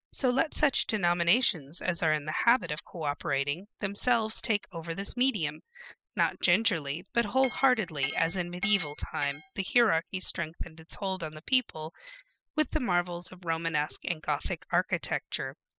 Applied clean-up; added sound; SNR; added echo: classical method spectral subtraction.